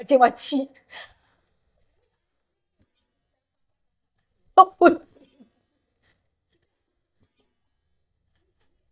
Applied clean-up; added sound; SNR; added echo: neural mask model DeepFilterNet 3.